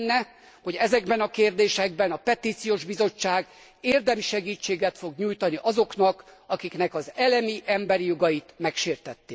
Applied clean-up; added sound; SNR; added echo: none; none; none; none.